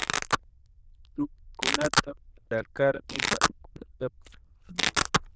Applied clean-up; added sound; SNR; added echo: neural diffusion model UNIVERSE++.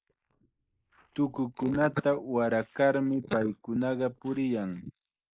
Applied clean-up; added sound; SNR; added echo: neural mask model Resemble Enhance denoiser.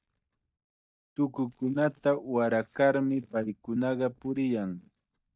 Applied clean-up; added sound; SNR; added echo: neural mask model DeepFilterNet 3.